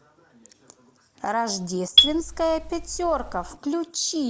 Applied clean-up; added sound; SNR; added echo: none; Marimba, xylophone; -4 dB; none.